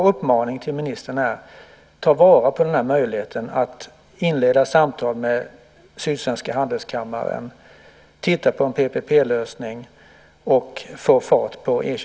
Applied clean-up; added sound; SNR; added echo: none; none; none; none.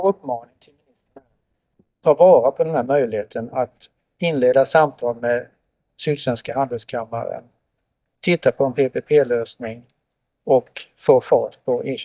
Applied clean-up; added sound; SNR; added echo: neural mask model DeepFilterNet 3.